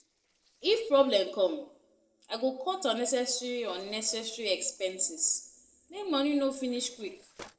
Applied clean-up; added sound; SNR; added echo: neural separator model SepFormer DNS4.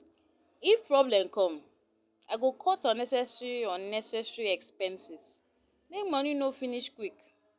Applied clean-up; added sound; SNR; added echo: none; none; none; none.